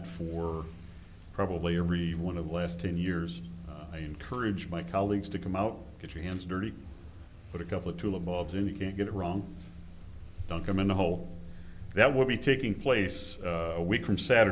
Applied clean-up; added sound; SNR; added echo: none; none; none; none.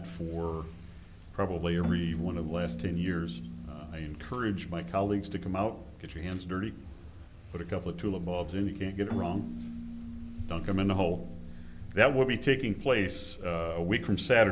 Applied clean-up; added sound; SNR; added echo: none; Keyboard (musical); 14 dB; none.